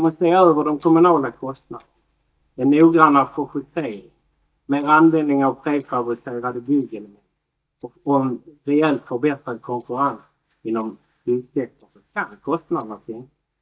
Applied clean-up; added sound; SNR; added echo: neural mask model DeepFilterNet 3.